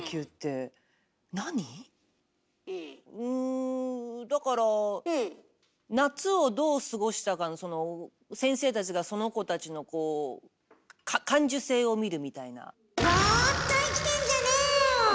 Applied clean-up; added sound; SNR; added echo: none; none; none; none.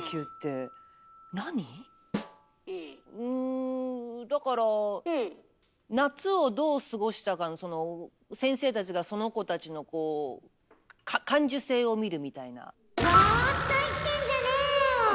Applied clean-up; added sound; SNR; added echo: none; Snare drum + Piano; 9 dB; none.